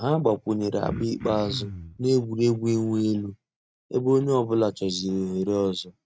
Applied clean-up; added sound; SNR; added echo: neural mask model RNNoise.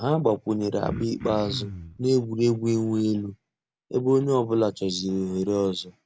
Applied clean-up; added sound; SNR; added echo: none; Cough; 12 dB; none.